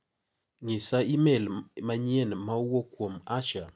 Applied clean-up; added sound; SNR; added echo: none; none; none; none.